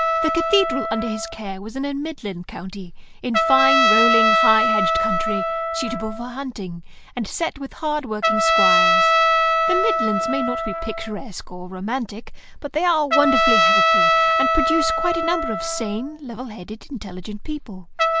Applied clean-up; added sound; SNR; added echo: none; Trumpet; -4 dB; none.